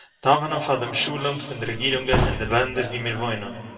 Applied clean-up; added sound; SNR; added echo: none; Slam / Wood; 4 dB; reverberation time 2.5 s.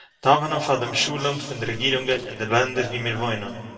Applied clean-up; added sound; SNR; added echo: neural separator model SepFormer DNS4.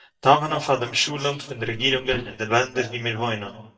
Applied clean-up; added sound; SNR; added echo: neural mask model DeepFilterNet 3.